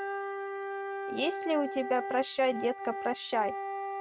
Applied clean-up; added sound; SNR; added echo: neural mask model RNNoise.